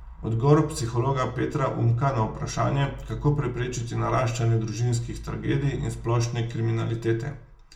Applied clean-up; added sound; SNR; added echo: none; none; none; reverberation time 0.2 s.